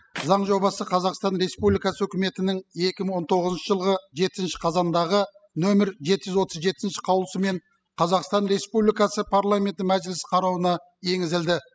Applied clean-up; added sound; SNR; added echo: classical method spectral subtraction.